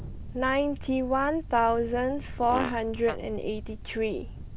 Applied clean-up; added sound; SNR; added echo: none; Fart + Thunder; 9 dB; none.